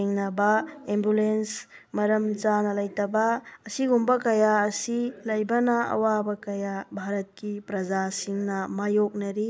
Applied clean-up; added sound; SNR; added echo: none; none; none; none.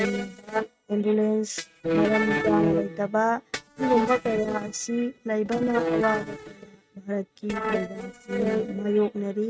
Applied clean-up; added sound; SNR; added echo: neural mask model RNNoise.